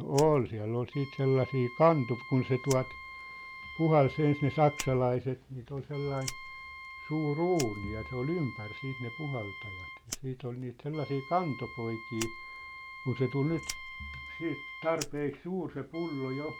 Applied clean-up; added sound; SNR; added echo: none; Fire + Wind instrument, woodwind instrument; 13 dB; none.